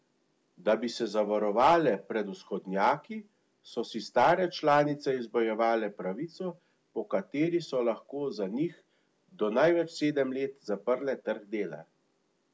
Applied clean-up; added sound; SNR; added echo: none; none; none; none.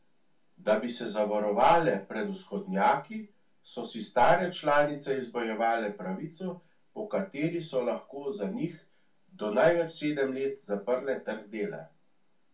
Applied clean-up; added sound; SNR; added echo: none; none; none; reverberation time 0.2 s.